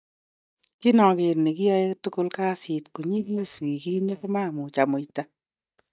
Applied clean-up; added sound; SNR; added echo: neural mask model DeepFilterNet 3.